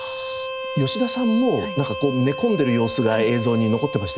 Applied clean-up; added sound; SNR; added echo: none; Bowed string instrument; 9 dB; none.